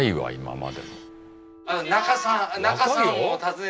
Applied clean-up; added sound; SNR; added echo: none; none; none; none.